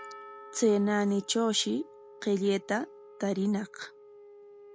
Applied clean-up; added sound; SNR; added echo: none; Percussion + Wind instrument, woodwind instrument; 19 dB; none.